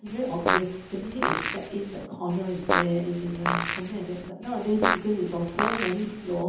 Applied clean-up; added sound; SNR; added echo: none; Fart; 1 dB; reverberation time 0.8 s.